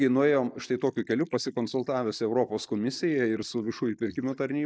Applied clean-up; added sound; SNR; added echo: neural mask model Resemble Enhance denoiser.